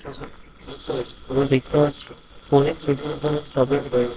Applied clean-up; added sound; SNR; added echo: neural separator model SepFormer WHAMR!.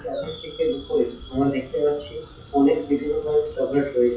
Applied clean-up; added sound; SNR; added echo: classical method WPE with log-MMSE.